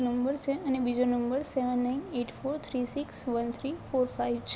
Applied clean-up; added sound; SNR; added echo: none; none; none; none.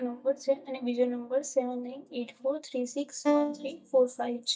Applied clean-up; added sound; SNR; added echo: neural mask model DeepFilterNet 3.